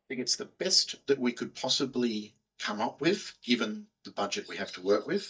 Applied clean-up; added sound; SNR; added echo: neural mask model DeepFilterNet 3.